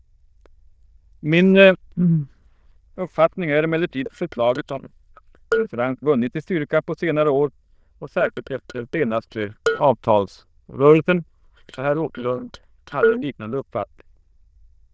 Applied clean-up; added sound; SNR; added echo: neural diffusion model UNIVERSE++.